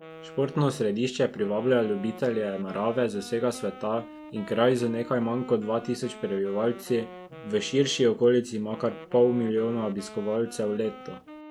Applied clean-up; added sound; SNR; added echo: none; Wind instrument, woodwind instrument; 17 dB; none.